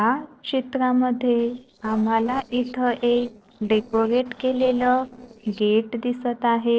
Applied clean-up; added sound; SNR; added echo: neural separator model SepFormer DNS4.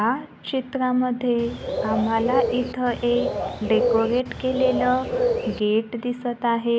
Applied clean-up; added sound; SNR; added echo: none; Bird; 2 dB; none.